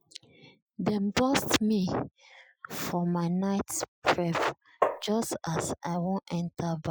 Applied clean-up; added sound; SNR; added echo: classical method Wiener filter.